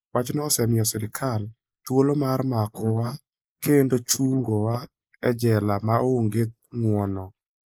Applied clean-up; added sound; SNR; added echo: neural mask model Resemble Enhance denoiser.